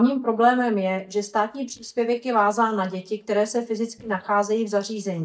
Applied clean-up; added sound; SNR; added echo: neural mask model DeepFilterNet 3.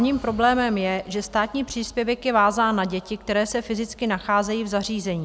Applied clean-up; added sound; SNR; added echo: none; none; none; none.